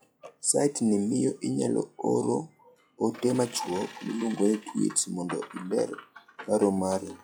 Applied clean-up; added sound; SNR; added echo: classical method log-MMSE.